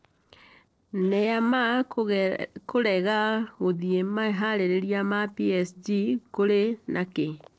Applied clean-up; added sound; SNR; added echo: neural separator model SepFormer DNS4.